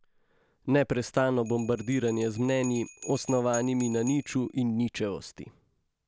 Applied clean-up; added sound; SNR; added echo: none; Bell; 19 dB; none.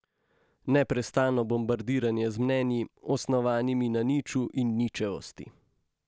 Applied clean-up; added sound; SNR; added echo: none; none; none; none.